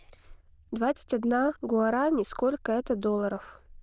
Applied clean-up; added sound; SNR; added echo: neural diffusion model UNIVERSE++.